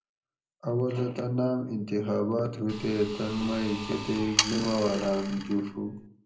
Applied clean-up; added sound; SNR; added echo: none; Sawing; 6 dB; reverberation time 0.4 s.